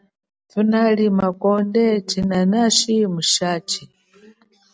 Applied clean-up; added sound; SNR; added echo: none; none; none; none.